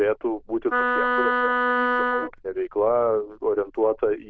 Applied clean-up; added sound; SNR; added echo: neural diffusion model UNIVERSE++.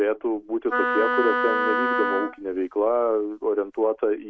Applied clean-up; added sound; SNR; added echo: neural mask model RNNoise.